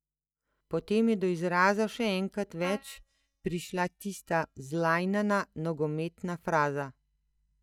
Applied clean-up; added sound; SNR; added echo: neural mask model DeepFilterNet 3.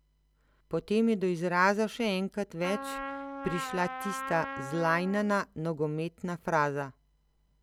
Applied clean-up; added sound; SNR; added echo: none; Trumpet; 9 dB; none.